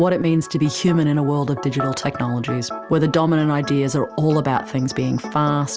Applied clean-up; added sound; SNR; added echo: none; none; none; none.